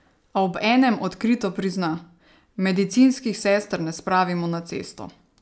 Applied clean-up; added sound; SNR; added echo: none; none; none; none.